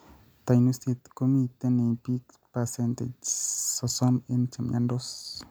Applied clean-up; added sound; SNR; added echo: none; none; none; none.